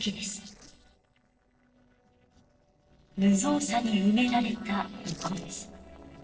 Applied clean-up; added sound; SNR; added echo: neural separator model SepFormer DNS4.